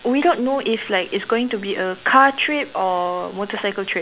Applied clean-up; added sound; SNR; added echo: none; none; none; none.